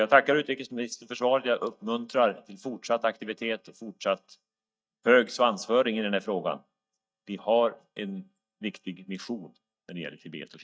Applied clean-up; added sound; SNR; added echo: neural mask model DeepFilterNet 3.